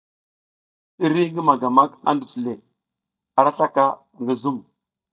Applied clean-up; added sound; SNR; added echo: neural mask model DeepFilterNet 3.